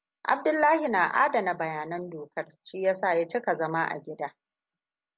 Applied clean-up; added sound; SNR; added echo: none; none; none; none.